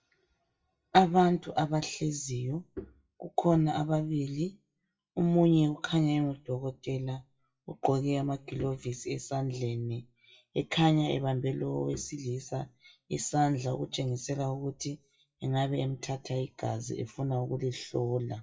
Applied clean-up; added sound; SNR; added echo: classical method WPE with log-MMSE.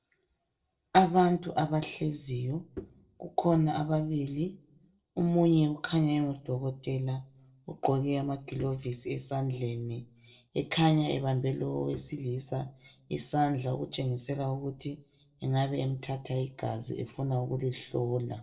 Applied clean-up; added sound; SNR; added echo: neural separator model SepFormer DNS4.